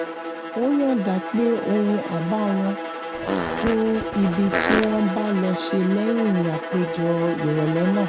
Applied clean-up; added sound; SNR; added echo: none; Bowed string instrument + Fart; 5 dB; none.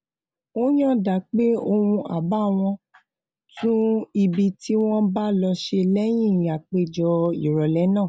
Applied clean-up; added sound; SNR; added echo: none; none; none; none.